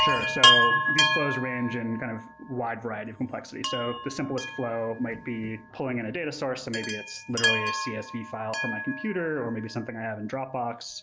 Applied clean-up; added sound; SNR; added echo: none; Chime; -3 dB; none.